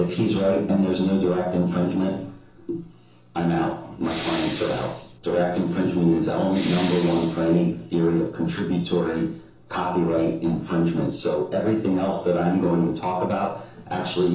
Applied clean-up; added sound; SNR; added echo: none; Respiratory sounds; 7 dB; reverberation time 0.7 s.